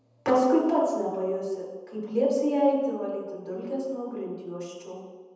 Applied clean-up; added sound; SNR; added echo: none; none; none; reverberation time 1.0 s.